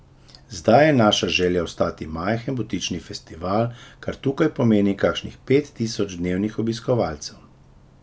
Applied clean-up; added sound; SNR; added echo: none; none; none; none.